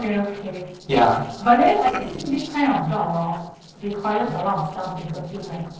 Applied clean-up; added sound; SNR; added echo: neural separator model SepFormer DNS4.